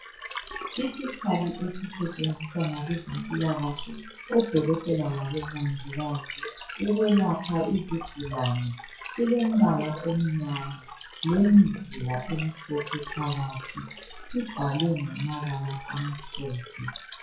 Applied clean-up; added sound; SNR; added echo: classical method WPE with log-MMSE.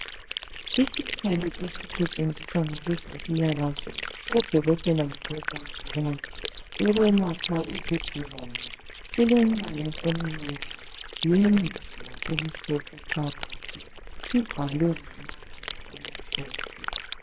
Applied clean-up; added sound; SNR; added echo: neural separator model SepFormer WHAMR!.